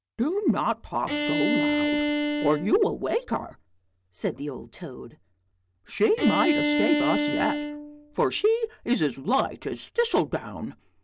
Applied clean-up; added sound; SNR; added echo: none; Bowed string instrument; 0 dB; none.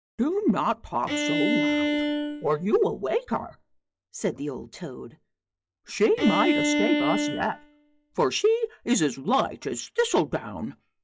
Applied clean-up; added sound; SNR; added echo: classical method log-MMSE.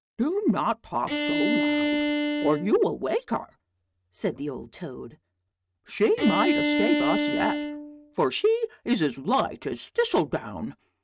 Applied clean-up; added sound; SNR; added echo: neural mask model RNNoise.